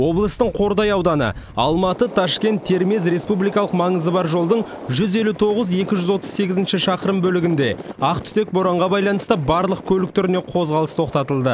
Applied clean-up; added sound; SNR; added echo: none; none; none; none.